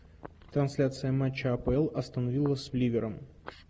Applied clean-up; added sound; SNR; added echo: none; none; none; none.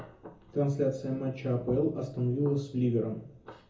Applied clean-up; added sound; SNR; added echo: none; none; none; reverberation time 0.6 s.